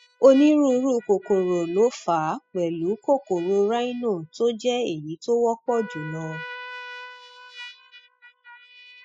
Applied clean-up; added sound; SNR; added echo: classical method spectral subtraction.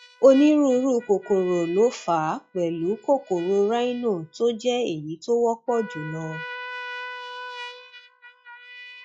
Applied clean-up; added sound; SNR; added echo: classical method log-MMSE.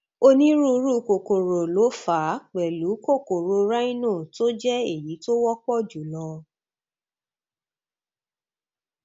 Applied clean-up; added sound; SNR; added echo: none; none; none; none.